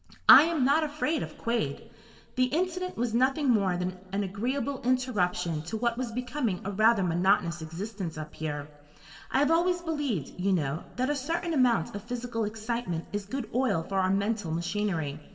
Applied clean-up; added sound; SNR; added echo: none; none; none; reverberation time 1.4 s.